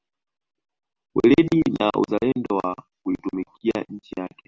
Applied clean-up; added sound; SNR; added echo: none; none; none; none.